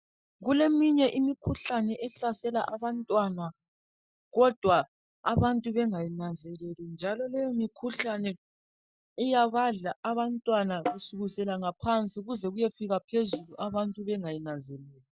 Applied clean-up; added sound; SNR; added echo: neural mask model DeepFilterNet 3.